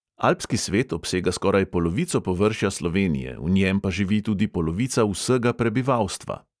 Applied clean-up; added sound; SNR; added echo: none; none; none; none.